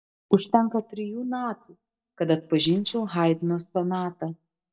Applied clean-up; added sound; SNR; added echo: neural mask model DeepFilterNet 3.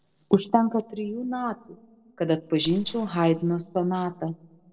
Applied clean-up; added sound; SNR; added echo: neural separator model SepFormer DNS4.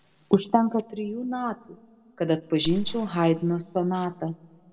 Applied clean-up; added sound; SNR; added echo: none; Gunshot, gunfire; 16 dB; reverberation time 1.7 s.